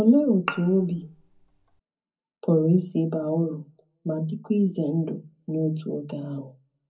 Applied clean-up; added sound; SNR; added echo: none; Bowed string instrument; 12 dB; reverberation time 0.4 s.